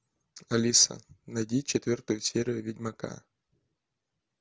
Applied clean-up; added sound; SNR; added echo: none; none; none; none.